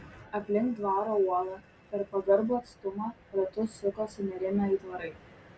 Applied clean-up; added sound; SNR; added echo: none; none; none; none.